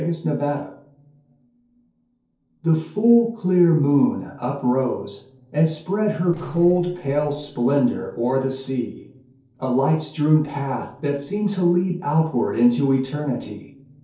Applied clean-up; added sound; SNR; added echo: neural separator model SepFormer DNS4.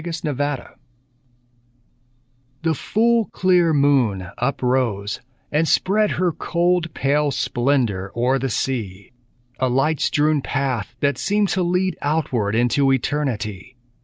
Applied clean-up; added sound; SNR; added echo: none; none; none; none.